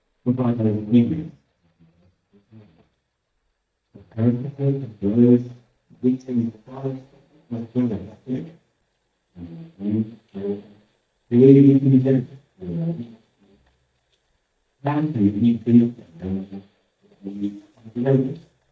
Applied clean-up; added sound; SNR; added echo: neural mask model DeepFilterNet 3.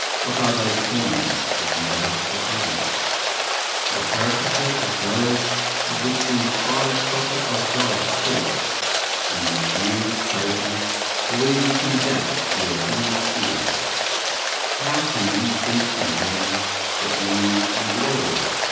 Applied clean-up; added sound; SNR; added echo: none; Rain; -4 dB; reverberation time 1.2 s.